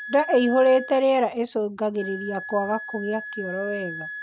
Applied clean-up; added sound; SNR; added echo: none; Wind instrument, woodwind instrument; 13 dB; none.